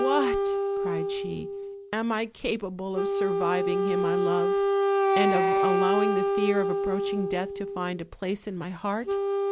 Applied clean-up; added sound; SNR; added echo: none; Wind instrument, woodwind instrument; -4 dB; none.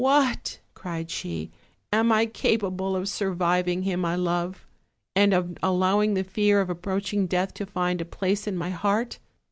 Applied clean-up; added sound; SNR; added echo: none; none; none; none.